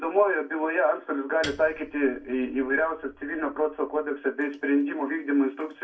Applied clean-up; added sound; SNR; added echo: none; Piano; 19 dB; reverberation time 0.2 s.